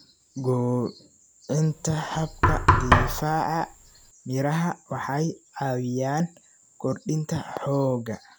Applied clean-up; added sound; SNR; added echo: none; Knock; -3 dB; none.